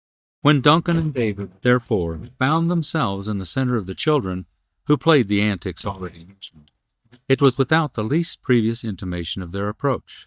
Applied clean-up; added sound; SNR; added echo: neural mask model DeepFilterNet 3.